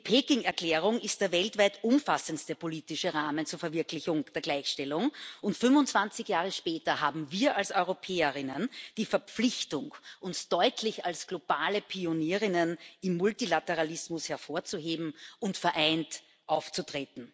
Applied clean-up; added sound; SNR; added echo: none; none; none; none.